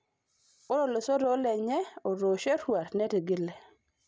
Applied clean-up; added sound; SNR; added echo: none; none; none; none.